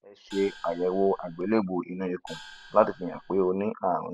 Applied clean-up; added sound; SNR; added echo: none; Gong; 20 dB; none.